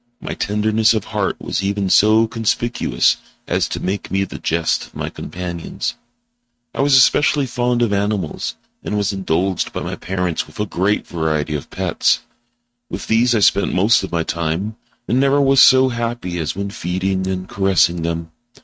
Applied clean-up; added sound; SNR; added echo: neural mask model RNNoise.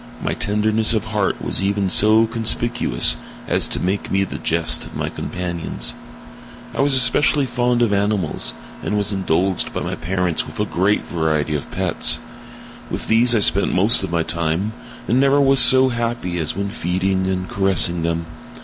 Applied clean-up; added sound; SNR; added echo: none; Mechanisms; 17 dB; none.